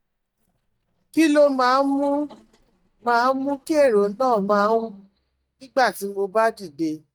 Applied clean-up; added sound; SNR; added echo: neural mask model DeepFilterNet 3.